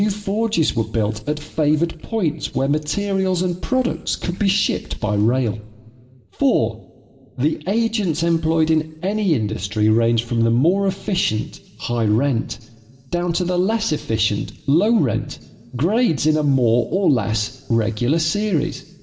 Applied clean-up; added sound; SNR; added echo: none; none; none; reverberation time 2.6 s.